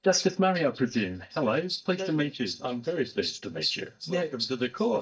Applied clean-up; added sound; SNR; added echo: neural mask model DeepFilterNet 3.